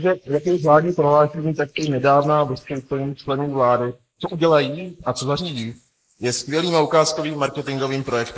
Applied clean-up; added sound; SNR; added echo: neural mask model Resemble Enhance denoiser.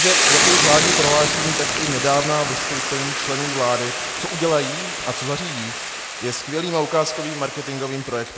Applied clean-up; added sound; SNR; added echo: none; Boiling / Hiss; -1 dB; none.